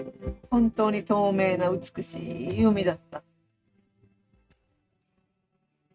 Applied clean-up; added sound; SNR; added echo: neural mask model RNNoise.